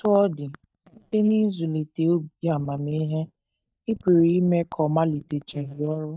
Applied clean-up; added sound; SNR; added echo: neural mask model DeepFilterNet 3.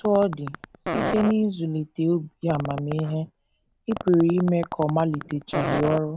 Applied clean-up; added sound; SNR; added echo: none; Fart; 9 dB; none.